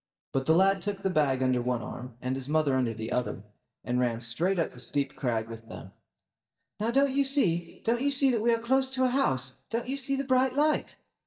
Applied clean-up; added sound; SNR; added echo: neural mask model DeepFilterNet 3.